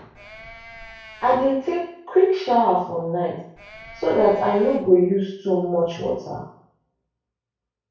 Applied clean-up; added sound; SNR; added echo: none; Livestock, farm animals, working animals; 19 dB; reverberation time 0.6 s.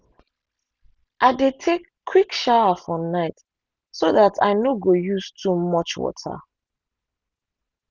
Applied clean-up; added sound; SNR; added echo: none; none; none; none.